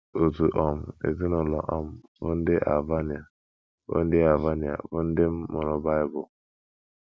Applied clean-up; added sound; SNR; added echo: none; none; none; none.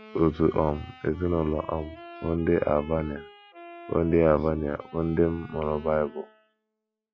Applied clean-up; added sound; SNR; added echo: classical method log-MMSE.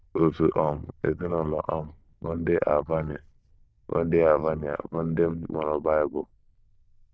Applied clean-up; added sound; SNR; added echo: neural diffusion model UNIVERSE++.